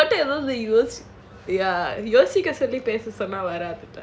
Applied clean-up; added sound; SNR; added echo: none; none; none; none.